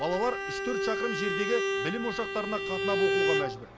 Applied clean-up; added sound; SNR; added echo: none; Bowed string instrument; -2 dB; none.